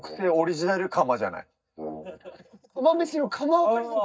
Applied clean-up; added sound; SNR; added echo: neural mask model DeepFilterNet 3.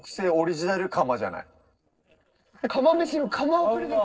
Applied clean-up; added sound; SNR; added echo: neural separator model SepFormer DNS4.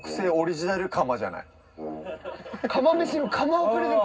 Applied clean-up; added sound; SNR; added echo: none; Brass instrument; 16 dB; reverberation time 0.4 s.